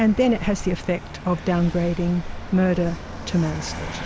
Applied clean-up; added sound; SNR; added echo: none; Vehicle; 10 dB; none.